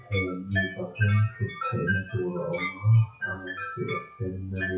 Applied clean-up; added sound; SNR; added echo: classical method WPE with log-MMSE.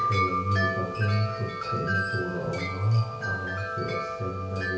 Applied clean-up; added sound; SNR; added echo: none; Wind chime; 2 dB; reverberation time 0.6 s.